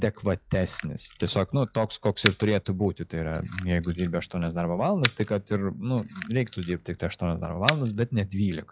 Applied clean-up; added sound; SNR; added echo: classical method log-MMSE.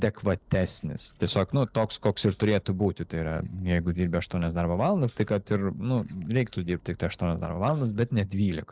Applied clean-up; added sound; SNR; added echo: neural separator model SepFormer DNS4.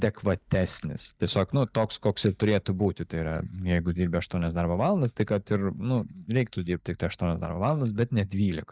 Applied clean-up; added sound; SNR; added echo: neural mask model DeepFilterNet 3.